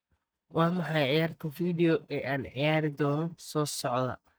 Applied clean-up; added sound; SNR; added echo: neural mask model DeepFilterNet 3.